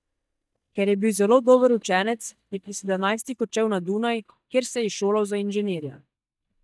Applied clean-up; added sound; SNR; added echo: neural mask model DeepFilterNet 3.